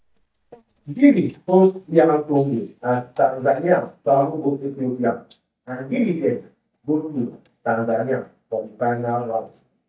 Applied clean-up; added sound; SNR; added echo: neural mask model DeepFilterNet 3.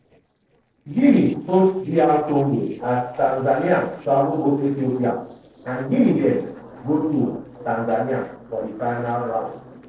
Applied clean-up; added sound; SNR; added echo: neural separator model SepFormer DNS4.